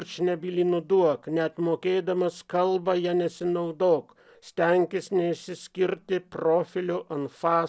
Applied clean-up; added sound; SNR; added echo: none; none; none; none.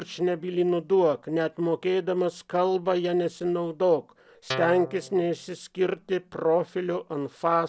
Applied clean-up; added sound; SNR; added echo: none; Guitar; 10 dB; none.